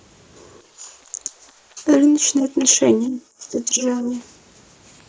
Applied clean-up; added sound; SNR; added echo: neural mask model Resemble Enhance denoiser.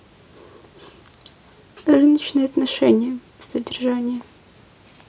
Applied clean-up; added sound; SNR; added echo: none; none; none; none.